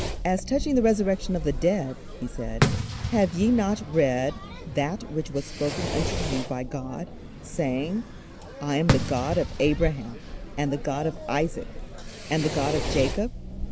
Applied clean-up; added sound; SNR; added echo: none; Fireworks; 4 dB; none.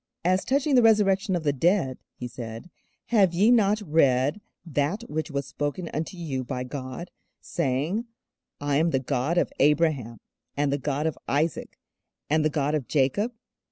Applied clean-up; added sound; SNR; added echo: none; none; none; none.